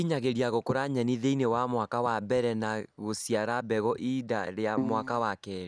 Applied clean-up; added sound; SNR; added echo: none; Keyboard (musical); 5 dB; none.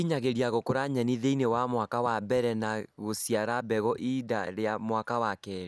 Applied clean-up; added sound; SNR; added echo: none; none; none; none.